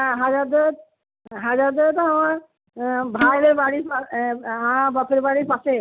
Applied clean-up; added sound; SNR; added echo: none; Percussion; 7 dB; none.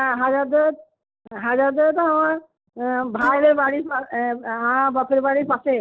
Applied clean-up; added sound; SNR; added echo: neural separator model SepFormer DNS4.